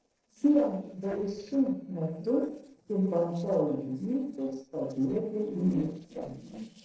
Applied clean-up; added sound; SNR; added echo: neural separator model SepFormer DNS4.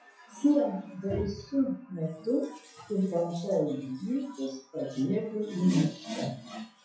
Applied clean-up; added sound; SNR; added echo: classical method WPE with log-MMSE.